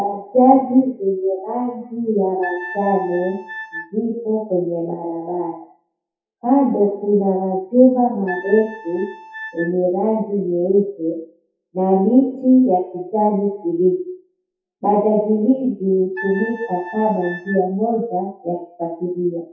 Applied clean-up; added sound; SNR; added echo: classical method WPE with log-MMSE.